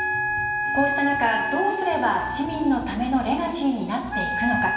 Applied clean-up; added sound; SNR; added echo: none; Wind instrument, woodwind instrument; 3 dB; reverberation time 1.4 s.